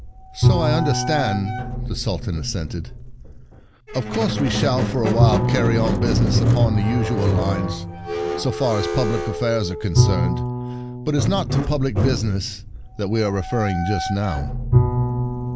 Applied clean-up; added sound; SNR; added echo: none; Bowed string instrument + Squeak; -1 dB; none.